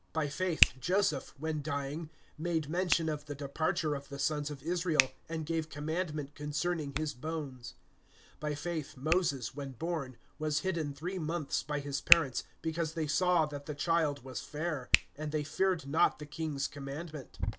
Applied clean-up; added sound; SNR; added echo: none; Hands; 6 dB; none.